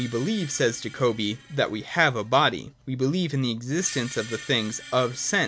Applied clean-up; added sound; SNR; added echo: none; Screech; 19 dB; none.